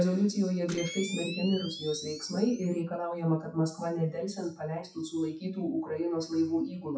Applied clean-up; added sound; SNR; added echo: classical method WPE with log-MMSE.